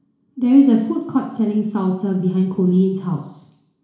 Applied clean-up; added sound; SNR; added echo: none; none; none; reverberation time 0.7 s.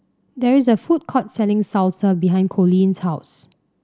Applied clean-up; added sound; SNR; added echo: none; none; none; none.